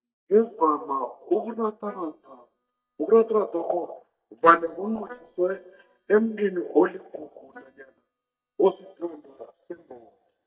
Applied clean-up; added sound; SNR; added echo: neural mask model DeepFilterNet 3.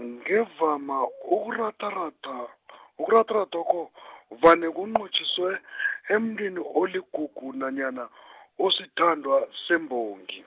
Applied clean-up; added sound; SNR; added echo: none; none; none; none.